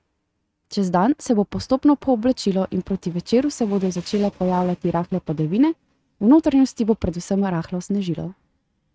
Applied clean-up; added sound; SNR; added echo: neural mask model RNNoise.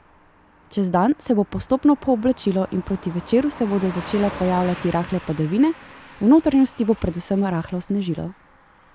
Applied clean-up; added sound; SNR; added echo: none; Car passing by / Truck; 19 dB; none.